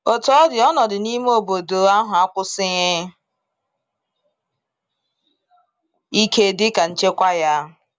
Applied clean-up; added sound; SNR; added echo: none; none; none; none.